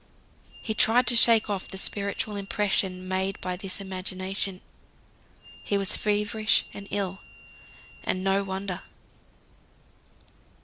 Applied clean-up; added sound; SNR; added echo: none; Harmonica; 19 dB; none.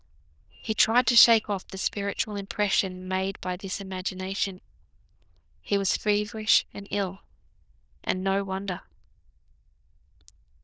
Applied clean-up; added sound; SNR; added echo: neural diffusion model UNIVERSE++.